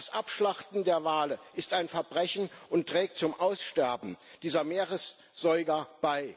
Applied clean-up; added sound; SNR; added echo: none; none; none; none.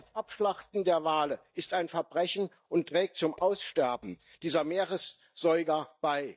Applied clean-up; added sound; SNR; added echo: neural mask model DeepFilterNet 3.